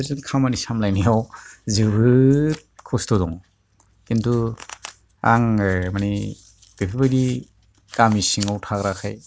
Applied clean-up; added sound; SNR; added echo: none; none; none; none.